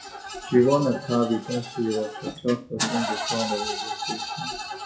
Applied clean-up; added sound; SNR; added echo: classical method WPE with log-MMSE.